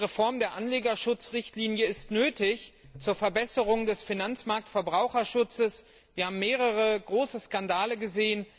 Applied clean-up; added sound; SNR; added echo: none; none; none; none.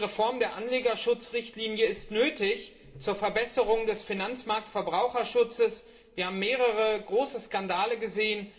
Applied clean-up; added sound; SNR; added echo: none; none; none; reverberation time 1.7 s.